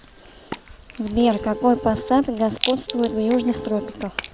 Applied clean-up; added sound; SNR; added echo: none; Rattle + Vehicle horn, car horn, honking; 11 dB; none.